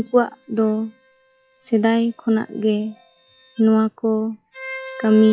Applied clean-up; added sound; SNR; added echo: classical method log-MMSE.